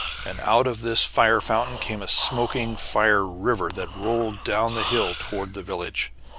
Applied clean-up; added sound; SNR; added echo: none; Breathing; 11 dB; none.